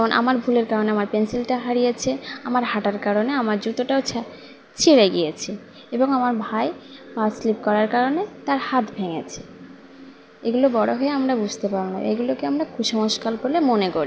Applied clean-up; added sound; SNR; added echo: none; none; none; none.